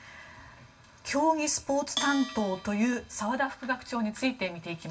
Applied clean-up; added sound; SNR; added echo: none; Bell; 12 dB; reverberation time 0.2 s.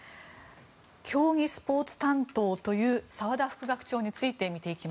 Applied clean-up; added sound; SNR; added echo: none; none; none; none.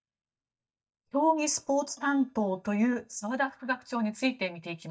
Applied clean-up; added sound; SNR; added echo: neural mask model DeepFilterNet 3.